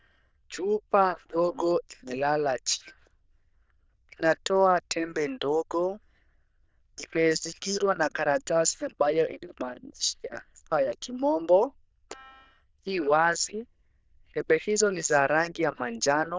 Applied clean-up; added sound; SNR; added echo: neural diffusion model UNIVERSE++.